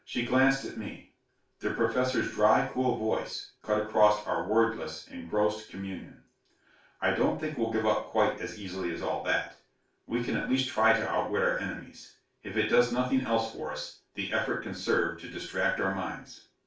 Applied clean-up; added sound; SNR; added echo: none; none; none; reverberation time 0.3 s.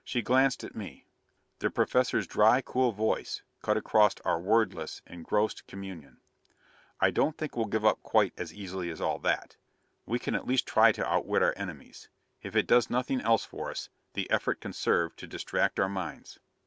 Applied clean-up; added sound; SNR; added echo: none; none; none; none.